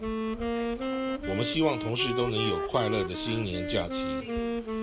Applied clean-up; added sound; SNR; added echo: none; Wind instrument, woodwind instrument; 0 dB; none.